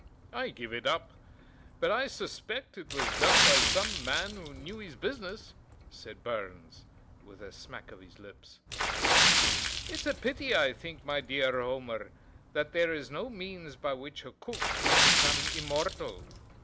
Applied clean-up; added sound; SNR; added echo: none; Water / Splash, splatter; -3 dB; none.